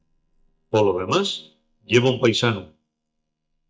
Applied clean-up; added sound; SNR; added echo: neural mask model DeepFilterNet 3.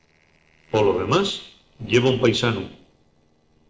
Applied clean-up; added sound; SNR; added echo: neural separator model SepFormer DNS4.